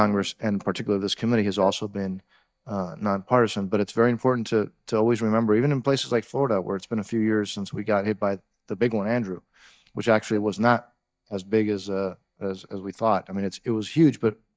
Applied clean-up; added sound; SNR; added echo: neural mask model DeepFilterNet 3.